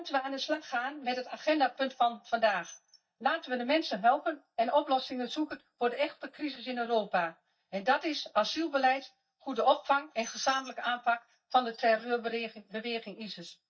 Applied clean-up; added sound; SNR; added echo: neural mask model DeepFilterNet 3.